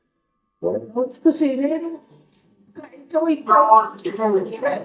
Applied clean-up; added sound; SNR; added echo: neural mask model DeepFilterNet 3.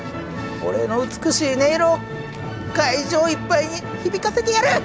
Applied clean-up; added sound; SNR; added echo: none; none; none; none.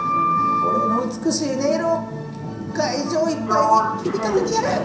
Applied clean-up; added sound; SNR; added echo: none; Sliding door; 0 dB; reverberation time 0.7 s.